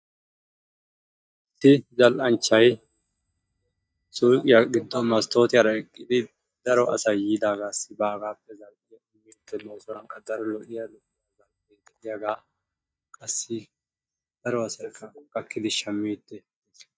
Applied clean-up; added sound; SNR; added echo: neural mask model DeepFilterNet 3.